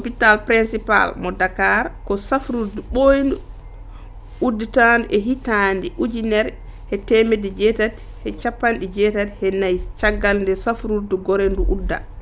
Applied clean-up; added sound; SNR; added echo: none; none; none; none.